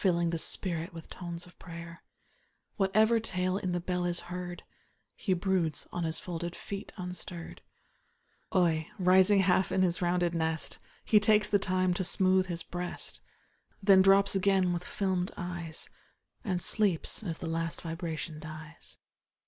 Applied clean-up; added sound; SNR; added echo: none; none; none; none.